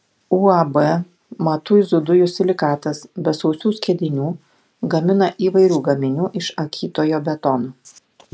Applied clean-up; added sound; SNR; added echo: none; none; none; none.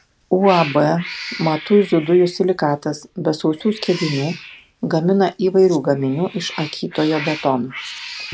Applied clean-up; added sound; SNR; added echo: none; Cat; 15 dB; none.